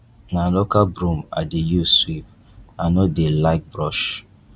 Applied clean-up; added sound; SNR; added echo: none; none; none; none.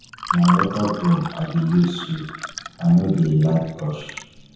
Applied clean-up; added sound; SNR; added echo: none; Fill (with liquid) / Water; 10 dB; reverberation time 0.9 s.